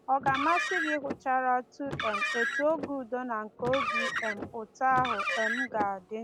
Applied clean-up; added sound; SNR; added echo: none; Car; 3 dB; none.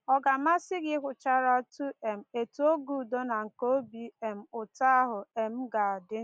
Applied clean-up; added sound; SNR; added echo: none; none; none; none.